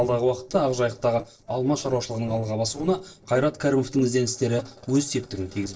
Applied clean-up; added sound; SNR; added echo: neural separator model SepFormer DNS4.